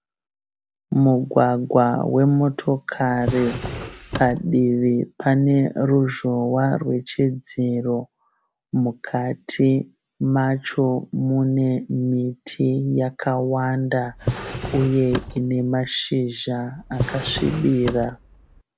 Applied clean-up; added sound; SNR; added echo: none; Drawer open or close; 9 dB; none.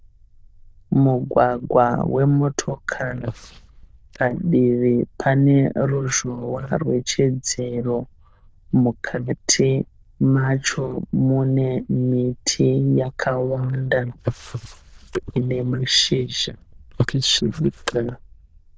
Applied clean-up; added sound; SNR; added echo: neural diffusion model UNIVERSE++.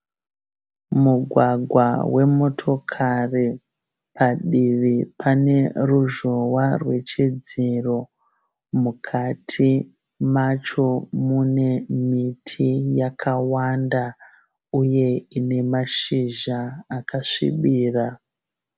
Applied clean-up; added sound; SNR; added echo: none; none; none; none.